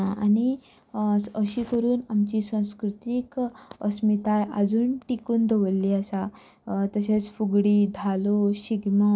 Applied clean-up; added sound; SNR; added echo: none; none; none; none.